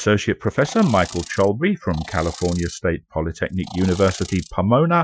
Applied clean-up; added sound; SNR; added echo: classical method Wiener filter.